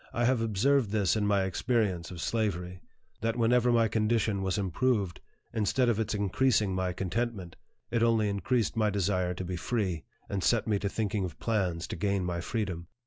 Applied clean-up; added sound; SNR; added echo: none; none; none; none.